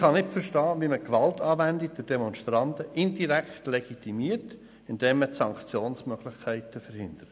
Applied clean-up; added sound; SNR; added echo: none; none; none; none.